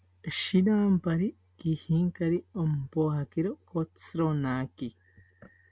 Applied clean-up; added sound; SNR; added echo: none; none; none; none.